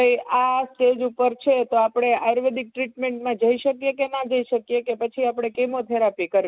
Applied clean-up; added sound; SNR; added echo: none; none; none; none.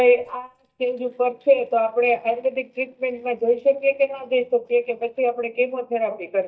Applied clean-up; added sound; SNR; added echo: neural mask model DeepFilterNet 3.